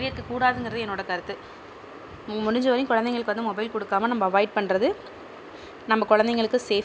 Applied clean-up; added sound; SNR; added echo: none; none; none; none.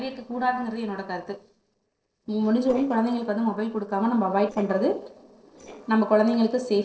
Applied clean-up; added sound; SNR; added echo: neural separator model SepFormer DNS4.